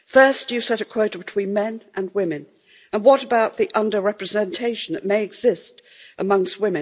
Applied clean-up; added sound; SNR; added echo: none; none; none; none.